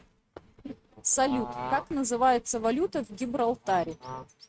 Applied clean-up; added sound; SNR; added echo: neural mask model RNNoise.